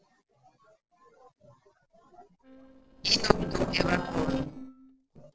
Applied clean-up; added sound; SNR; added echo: neural separator model SepFormer DNS4.